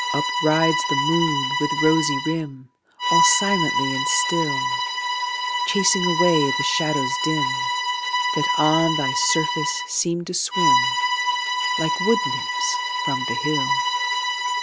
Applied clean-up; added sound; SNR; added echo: none; Bowed string instrument; -2 dB; none.